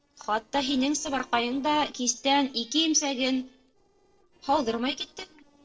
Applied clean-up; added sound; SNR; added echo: neural separator model SepFormer DNS4.